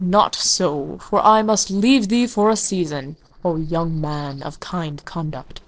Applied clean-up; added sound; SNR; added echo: neural separator model SepFormer DNS4.